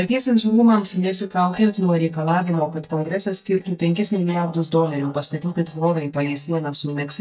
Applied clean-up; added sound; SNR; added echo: neural mask model DeepFilterNet 3.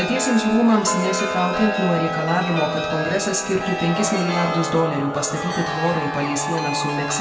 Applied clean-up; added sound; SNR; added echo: none; Chime; 3 dB; reverberation time 0.7 s.